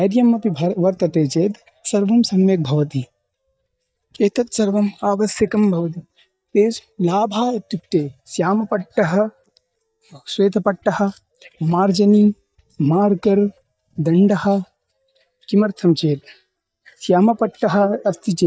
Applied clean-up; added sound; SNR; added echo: neural mask model DeepFilterNet 3.